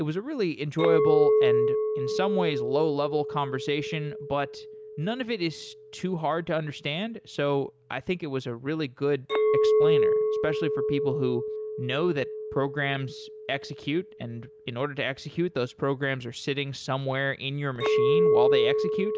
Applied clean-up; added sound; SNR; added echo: none; Chink, clink; -1 dB; none.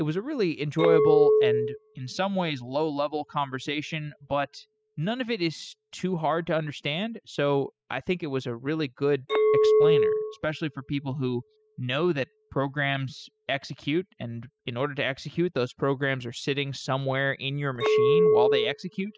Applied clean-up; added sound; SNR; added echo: classical method spectral subtraction.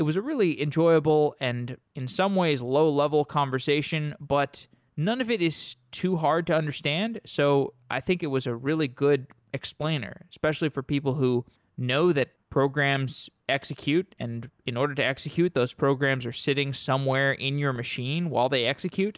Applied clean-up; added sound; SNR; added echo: none; none; none; none.